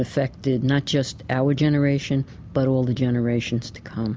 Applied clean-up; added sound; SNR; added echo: none; none; none; none.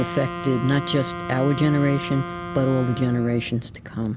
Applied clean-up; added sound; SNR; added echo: none; Wind instrument, woodwind instrument; 10 dB; none.